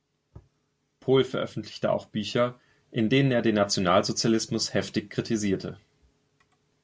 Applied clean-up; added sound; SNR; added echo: none; none; none; none.